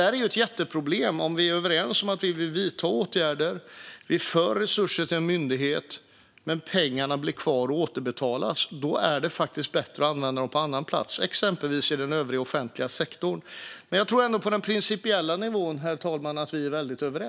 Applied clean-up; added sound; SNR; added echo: none; none; none; none.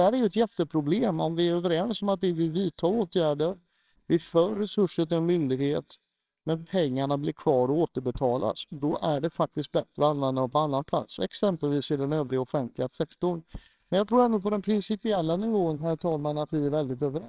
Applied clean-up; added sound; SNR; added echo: neural separator model SepFormer WHAMR!.